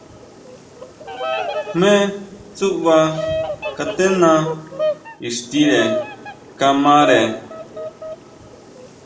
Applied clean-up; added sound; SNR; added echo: none; Bird vocalization, bird call, bird song; 8 dB; reverberation time 0.5 s.